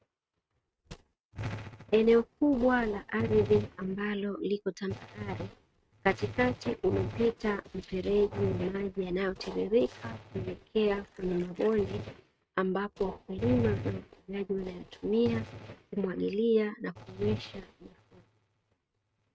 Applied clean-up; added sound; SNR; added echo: neural mask model RNNoise.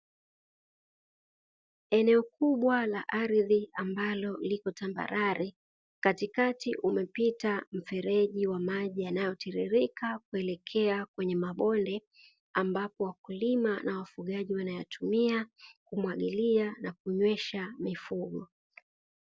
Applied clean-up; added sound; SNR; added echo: none; none; none; none.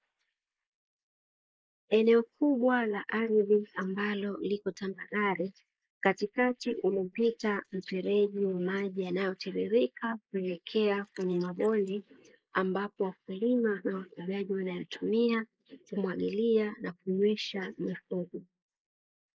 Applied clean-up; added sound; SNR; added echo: neural mask model Resemble Enhance denoiser.